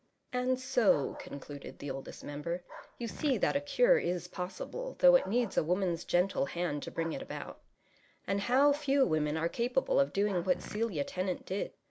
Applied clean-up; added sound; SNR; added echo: none; Fart + Bark; 19 dB; none.